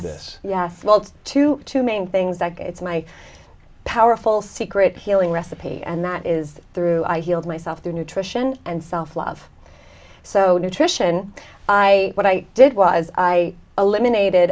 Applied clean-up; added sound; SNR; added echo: none; none; none; none.